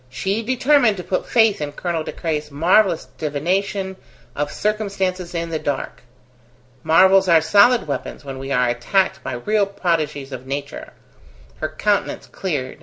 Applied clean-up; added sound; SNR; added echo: none; none; none; none.